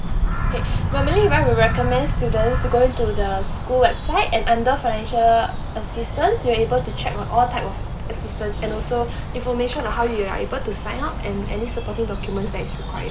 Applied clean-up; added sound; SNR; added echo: none; Bird vocalization, bird call, bird song; 2 dB; reverberation time 0.3 s.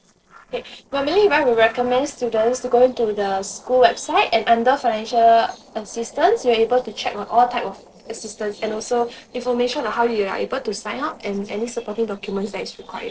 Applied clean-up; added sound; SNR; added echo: neural separator model SepFormer DNS4.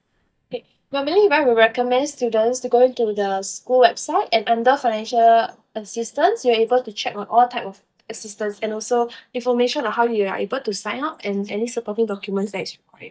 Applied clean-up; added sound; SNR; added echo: neural mask model DeepFilterNet 3.